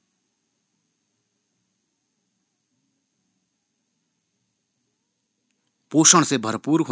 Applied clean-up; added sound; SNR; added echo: none; none; none; none.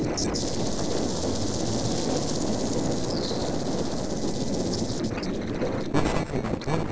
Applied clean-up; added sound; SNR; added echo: neural separator model SepFormer DNS4.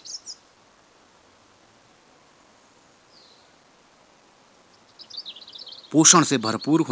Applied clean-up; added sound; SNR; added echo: none; Bird vocalization, bird call, bird song; 18 dB; none.